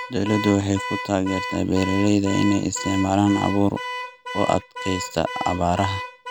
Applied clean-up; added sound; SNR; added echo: none; Alarm / Car; 9 dB; none.